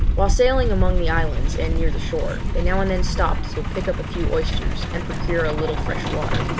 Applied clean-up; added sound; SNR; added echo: none; Truck; -5 dB; none.